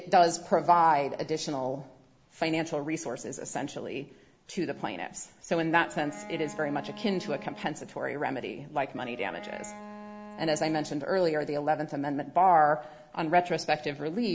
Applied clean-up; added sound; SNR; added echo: none; Wind instrument, woodwind instrument; 16 dB; none.